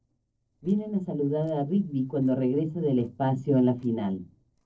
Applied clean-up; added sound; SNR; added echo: neural separator model SepFormer DNS4.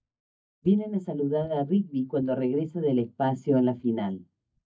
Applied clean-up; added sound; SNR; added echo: neural mask model DeepFilterNet 3.